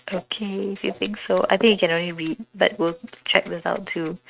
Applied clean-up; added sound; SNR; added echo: neural mask model RNNoise.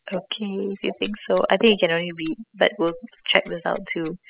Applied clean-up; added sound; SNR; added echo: classical method spectral subtraction.